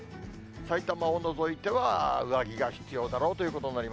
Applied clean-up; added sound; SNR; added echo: none; none; none; none.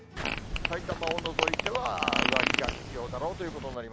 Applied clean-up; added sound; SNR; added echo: none; Fart; -4 dB; none.